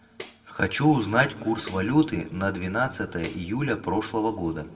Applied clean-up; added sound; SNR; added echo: none; Tambourine; 16 dB; reverberation time 1.2 s.